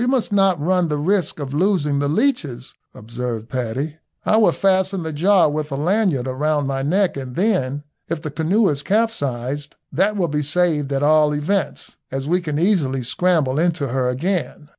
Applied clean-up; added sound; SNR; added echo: none; none; none; none.